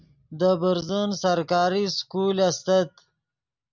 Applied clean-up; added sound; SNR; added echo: none; none; none; none.